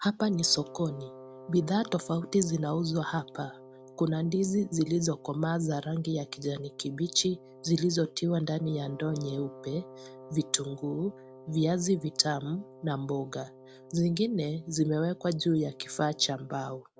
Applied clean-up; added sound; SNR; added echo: none; Wind instrument, woodwind instrument; 19 dB; none.